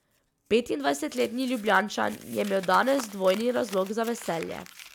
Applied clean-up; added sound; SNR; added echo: none; Crumpling, crinkling; 19 dB; none.